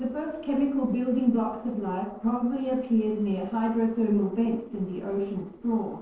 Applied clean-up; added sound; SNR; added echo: neural separator model SepFormer DNS4.